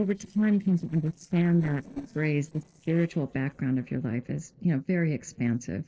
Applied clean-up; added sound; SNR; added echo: neural separator model SepFormer DNS4.